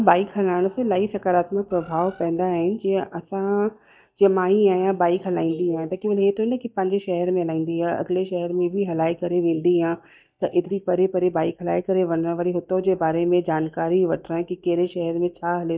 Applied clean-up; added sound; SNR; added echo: neural mask model DeepFilterNet 3.